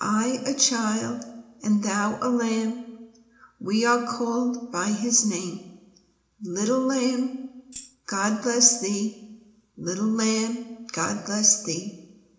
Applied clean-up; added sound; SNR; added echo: none; Tambourine; 18 dB; reverberation time 0.8 s.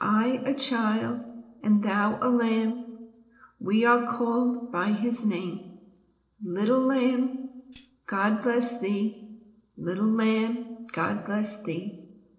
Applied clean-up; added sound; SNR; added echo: neural separator model SepFormer DNS4.